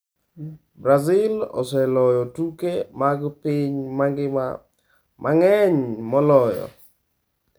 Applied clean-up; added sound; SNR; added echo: none; none; none; none.